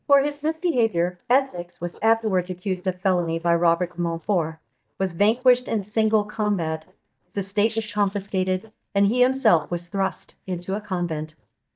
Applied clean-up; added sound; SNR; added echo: neural mask model DeepFilterNet 3.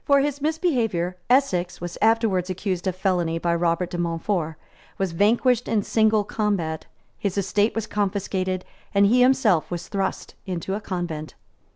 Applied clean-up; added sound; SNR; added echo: none; none; none; none.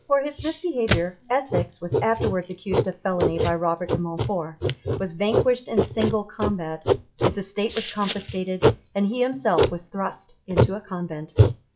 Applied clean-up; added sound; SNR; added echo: classical method WPE with log-MMSE.